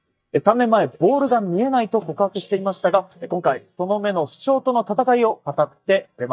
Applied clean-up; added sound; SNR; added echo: neural mask model DeepFilterNet 3.